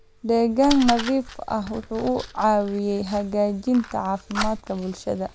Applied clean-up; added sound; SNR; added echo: none; Fire; 11 dB; none.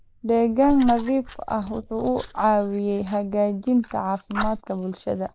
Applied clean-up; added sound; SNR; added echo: neural mask model Resemble Enhance denoiser.